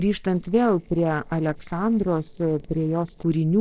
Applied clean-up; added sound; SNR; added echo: neural separator model SepFormer DNS4.